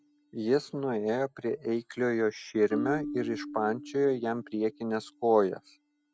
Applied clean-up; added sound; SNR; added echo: none; Marimba, xylophone; 12 dB; none.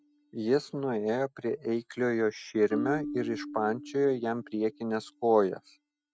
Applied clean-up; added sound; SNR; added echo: neural mask model RNNoise.